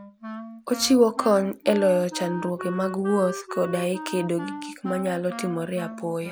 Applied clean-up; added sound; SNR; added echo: none; Wind instrument, woodwind instrument; 12 dB; none.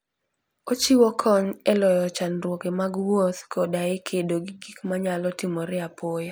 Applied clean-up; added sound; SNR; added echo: none; none; none; none.